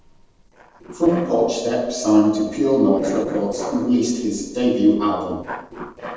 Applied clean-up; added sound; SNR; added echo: neural separator model SepFormer DNS4.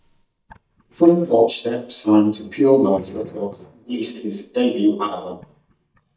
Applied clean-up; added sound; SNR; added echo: neural mask model DeepFilterNet 3.